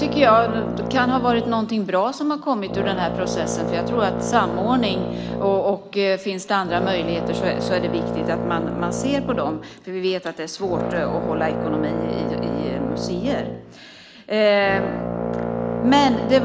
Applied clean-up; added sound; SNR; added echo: none; Brass instrument; 4 dB; none.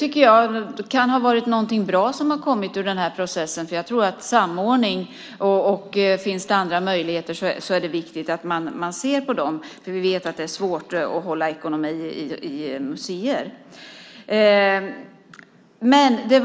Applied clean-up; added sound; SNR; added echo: none; none; none; none.